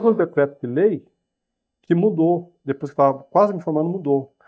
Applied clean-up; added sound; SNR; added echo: neural mask model DeepFilterNet 3.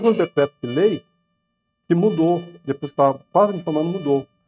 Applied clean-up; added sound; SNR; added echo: neural mask model RNNoise.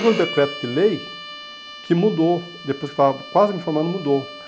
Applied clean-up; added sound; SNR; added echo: none; Bowed string instrument; 14 dB; none.